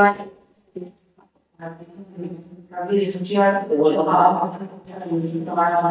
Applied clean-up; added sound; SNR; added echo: neural mask model DeepFilterNet 3.